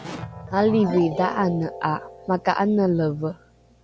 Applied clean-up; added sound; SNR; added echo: none; Keyboard (musical); 13 dB; none.